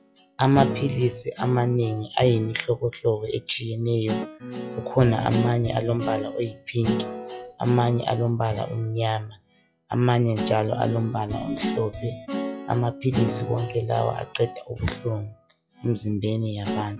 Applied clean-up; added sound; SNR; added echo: classical method log-MMSE.